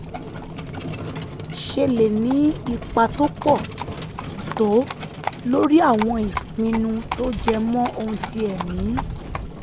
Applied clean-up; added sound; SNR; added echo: none; Livestock, farm animals, working animals; 8 dB; none.